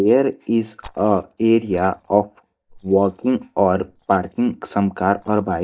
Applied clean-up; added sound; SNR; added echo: neural mask model DeepFilterNet 3.